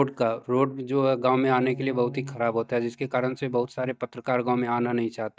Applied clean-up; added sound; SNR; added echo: neural mask model DeepFilterNet 3.